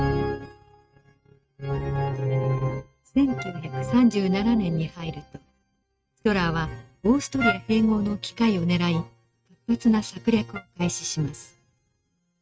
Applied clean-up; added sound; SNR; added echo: neural mask model RNNoise.